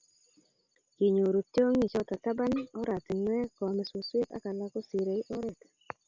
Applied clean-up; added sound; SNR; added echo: none; none; none; none.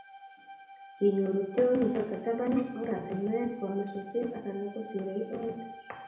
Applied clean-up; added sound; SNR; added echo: none; Bowed string instrument; 17 dB; reverberation time 0.8 s.